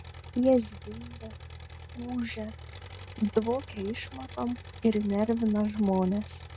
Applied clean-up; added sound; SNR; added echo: none; Engine; 14 dB; none.